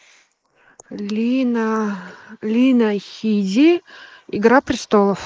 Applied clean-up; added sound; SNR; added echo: neural mask model Resemble Enhance denoiser.